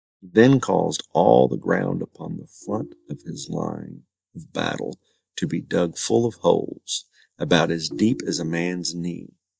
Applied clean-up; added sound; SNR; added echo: neural mask model DeepFilterNet 3.